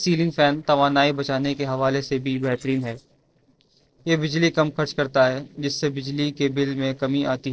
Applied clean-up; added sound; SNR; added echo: neural separator model SepFormer DNS4.